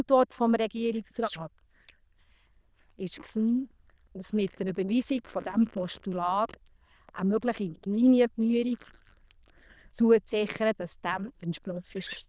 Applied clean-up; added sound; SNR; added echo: neural diffusion model UNIVERSE++.